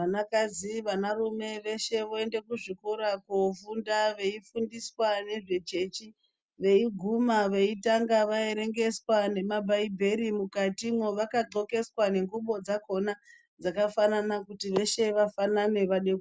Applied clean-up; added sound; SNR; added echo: none; none; none; none.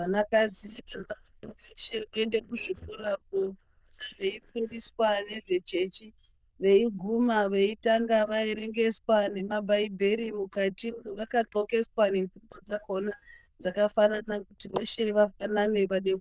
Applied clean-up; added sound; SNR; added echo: neural diffusion model UNIVERSE++.